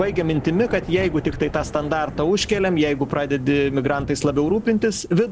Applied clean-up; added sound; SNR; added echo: none; Thunder / Rain; 13 dB; none.